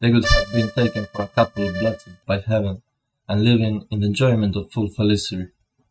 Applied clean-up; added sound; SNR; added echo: neural mask model RNNoise.